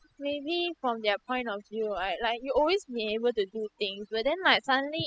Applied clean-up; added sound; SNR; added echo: classical method spectral subtraction.